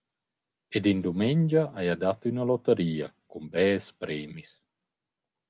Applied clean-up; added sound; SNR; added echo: none; none; none; none.